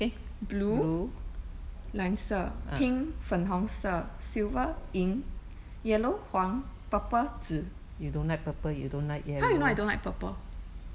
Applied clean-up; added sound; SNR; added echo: none; none; none; none.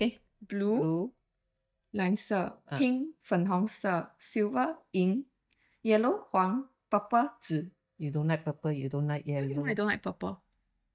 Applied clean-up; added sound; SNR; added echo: neural mask model DeepFilterNet 3.